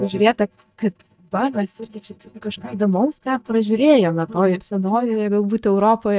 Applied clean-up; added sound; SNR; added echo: neural mask model DeepFilterNet 3.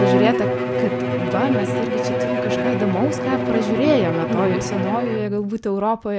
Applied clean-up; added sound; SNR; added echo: none; Bowed string instrument; 0 dB; none.